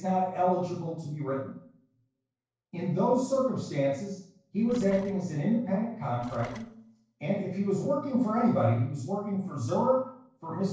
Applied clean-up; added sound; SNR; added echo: neural separator model SepFormer DNS4.